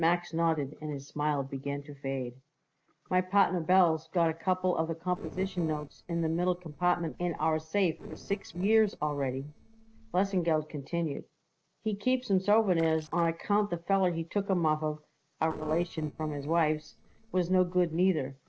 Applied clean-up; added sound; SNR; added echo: neural separator model SepFormer DNS4.